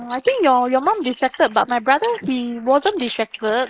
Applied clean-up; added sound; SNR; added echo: neural mask model Resemble Enhance denoiser.